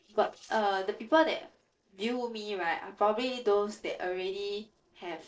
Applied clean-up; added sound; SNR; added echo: neural separator model SepFormer DNS4.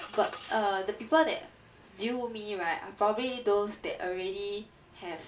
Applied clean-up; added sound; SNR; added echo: none; Engine starting; 19 dB; reverberation time 0.3 s.